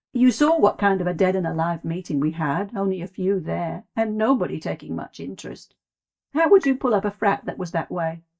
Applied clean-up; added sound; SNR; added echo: neural mask model DeepFilterNet 3.